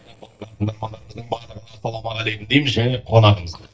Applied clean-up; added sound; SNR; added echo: neural mask model DeepFilterNet 3.